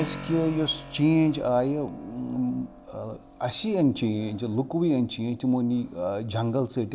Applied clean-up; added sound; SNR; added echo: none; Keyboard (musical); 18 dB; none.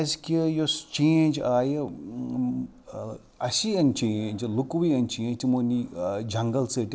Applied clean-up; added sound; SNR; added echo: none; none; none; none.